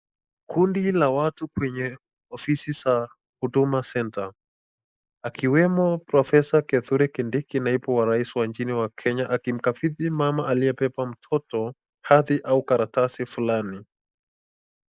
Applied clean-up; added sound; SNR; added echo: neural mask model Resemble Enhance denoiser.